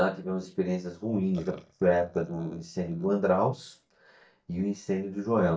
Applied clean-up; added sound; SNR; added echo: neural mask model DeepFilterNet 3.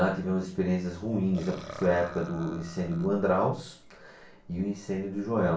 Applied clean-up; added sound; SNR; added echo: none; Burping, eructation; 17 dB; reverberation time 0.3 s.